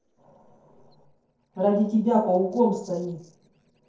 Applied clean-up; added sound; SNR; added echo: neural separator model SepFormer DNS4.